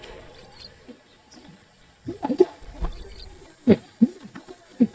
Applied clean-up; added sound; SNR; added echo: neural mask model DeepFilterNet 3.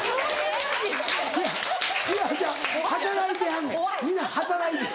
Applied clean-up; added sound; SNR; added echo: none; none; none; none.